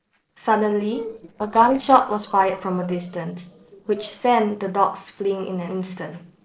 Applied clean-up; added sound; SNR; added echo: neural separator model SepFormer DNS4.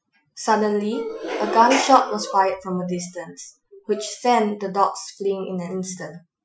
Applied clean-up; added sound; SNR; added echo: classical method Wiener filter.